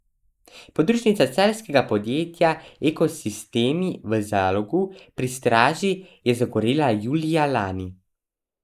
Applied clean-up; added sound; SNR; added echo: neural mask model Resemble Enhance denoiser.